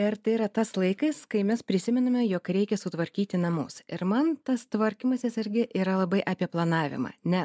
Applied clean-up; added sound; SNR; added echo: none; none; none; none.